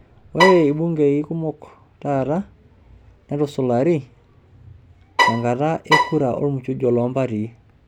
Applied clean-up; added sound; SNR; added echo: none; Bowed string instrument; 0 dB; none.